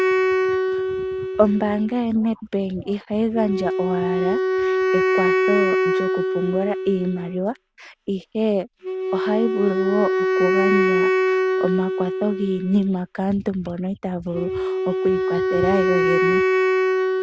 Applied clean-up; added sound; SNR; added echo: none; Wind instrument, woodwind instrument; -2 dB; none.